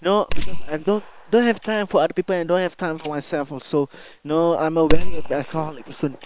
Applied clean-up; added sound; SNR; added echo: neural separator model SepFormer WHAM!.